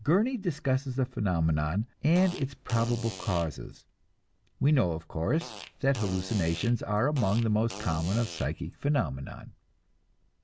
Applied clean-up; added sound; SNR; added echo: none; Fart; 14 dB; none.